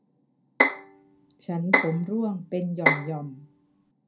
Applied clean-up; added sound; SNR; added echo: none; Bowed string instrument; -4 dB; reverberation time 0.2 s.